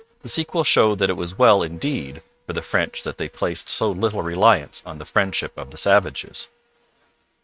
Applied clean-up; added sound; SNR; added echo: neural mask model RNNoise.